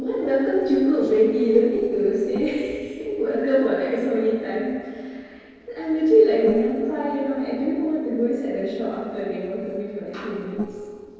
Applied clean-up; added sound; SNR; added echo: neural separator model SepFormer DNS4.